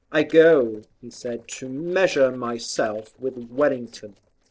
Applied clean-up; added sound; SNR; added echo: neural separator model SepFormer DNS4.